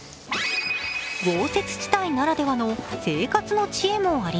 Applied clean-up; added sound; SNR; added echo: none; none; none; none.